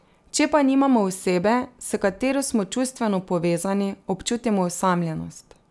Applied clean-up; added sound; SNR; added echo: none; none; none; none.